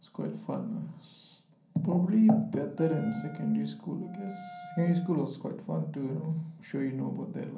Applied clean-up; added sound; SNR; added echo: none; Wind instrument, woodwind instrument; 18 dB; reverberation time 0.6 s.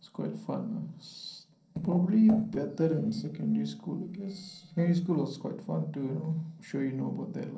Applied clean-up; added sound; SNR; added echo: neural separator model SepFormer DNS4.